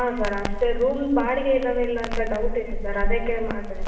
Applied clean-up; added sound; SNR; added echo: none; Crackle; 2 dB; reverberation time 1.2 s.